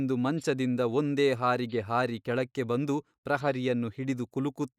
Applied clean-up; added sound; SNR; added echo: neural mask model DeepFilterNet 3.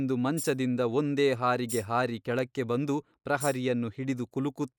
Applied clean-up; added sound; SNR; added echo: neural mask model Resemble Enhance denoiser.